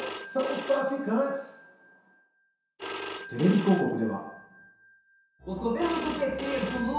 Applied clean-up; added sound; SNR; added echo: none; Telephone; 5 dB; reverberation time 0.7 s.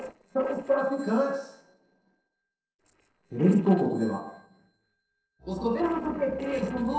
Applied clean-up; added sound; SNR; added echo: neural separator model SepFormer DNS4.